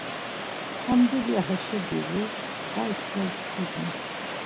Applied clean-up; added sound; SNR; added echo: none; Water; 4 dB; none.